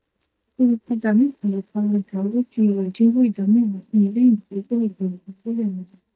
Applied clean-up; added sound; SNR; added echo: neural mask model DeepFilterNet 3.